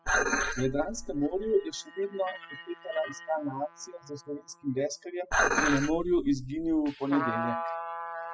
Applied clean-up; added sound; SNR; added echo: classical method spectral subtraction.